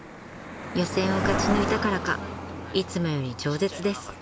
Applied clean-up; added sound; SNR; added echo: none; Cricket; 4 dB; none.